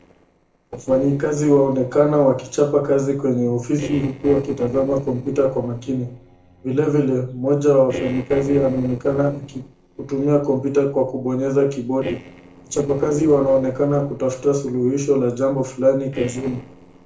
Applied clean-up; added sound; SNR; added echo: neural separator model SepFormer DNS4.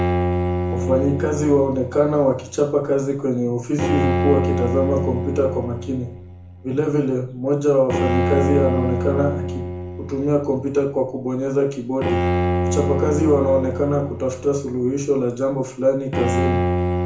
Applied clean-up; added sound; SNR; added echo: none; Bowed string instrument; 3 dB; reverberation time 0.6 s.